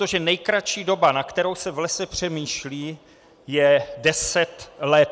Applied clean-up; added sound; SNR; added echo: none; none; none; none.